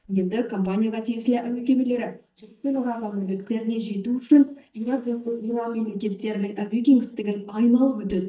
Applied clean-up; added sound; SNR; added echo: neural mask model DeepFilterNet 3.